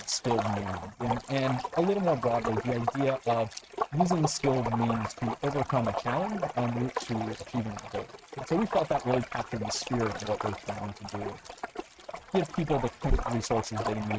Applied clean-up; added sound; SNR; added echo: neural mask model RNNoise.